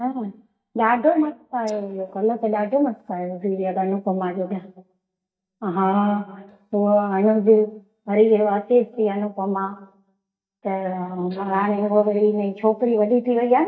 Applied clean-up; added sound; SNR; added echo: neural mask model DeepFilterNet 3.